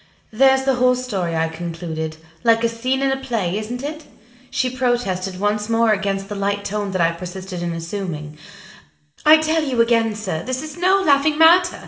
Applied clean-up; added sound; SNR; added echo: none; none; none; reverberation time 1.7 s.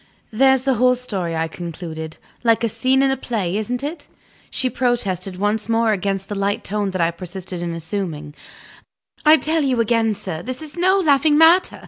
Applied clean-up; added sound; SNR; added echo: none; none; none; none.